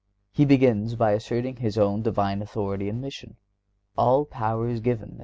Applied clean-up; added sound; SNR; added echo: none; none; none; none.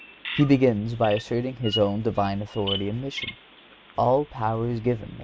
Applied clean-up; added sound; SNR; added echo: none; Bird vocalization, bird call, bird song; 13 dB; none.